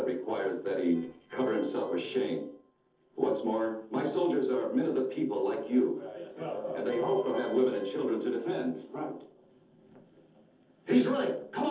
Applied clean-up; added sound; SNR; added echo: neural separator model SepFormer DNS4.